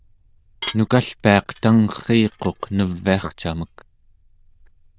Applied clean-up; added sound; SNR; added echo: neural diffusion model UNIVERSE++.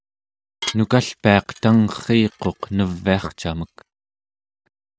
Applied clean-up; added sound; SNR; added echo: none; Dishes, pots, and pans / Glass; 17 dB; none.